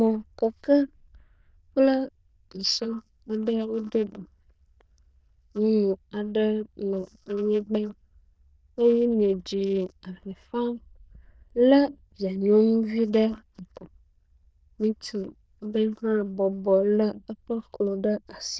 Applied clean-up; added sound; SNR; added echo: neural diffusion model UNIVERSE++.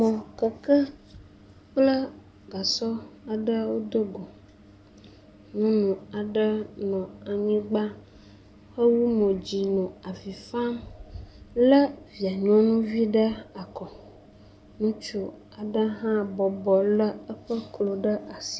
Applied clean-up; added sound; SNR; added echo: none; none; none; none.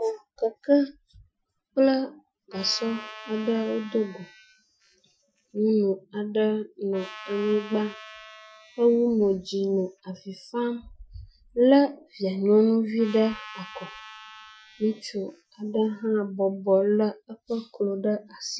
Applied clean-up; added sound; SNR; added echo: classical method Wiener filter.